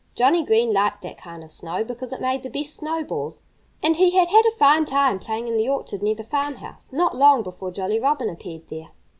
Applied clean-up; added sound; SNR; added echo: none; Tambourine; 18 dB; none.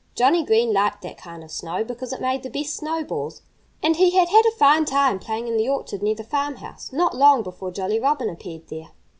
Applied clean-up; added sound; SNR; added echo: none; none; none; none.